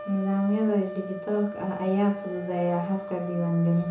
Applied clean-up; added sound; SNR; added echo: none; Wind instrument, woodwind instrument; 11 dB; reverberation time 0.7 s.